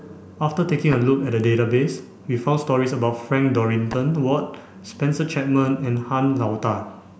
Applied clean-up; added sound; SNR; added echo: none; Tap; 16 dB; none.